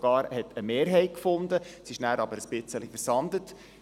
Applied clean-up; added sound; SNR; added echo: none; none; none; none.